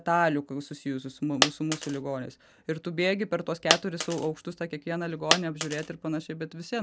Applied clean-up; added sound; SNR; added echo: none; Coin (dropping); 2 dB; none.